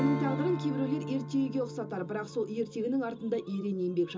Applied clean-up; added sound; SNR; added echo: none; Strum; 7 dB; reverberation time 0.2 s.